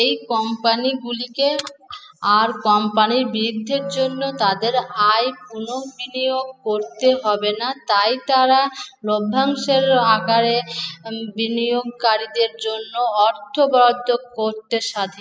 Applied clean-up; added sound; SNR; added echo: classical method spectral subtraction.